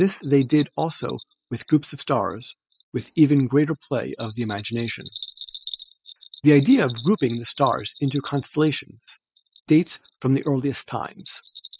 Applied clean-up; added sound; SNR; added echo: classical method spectral subtraction.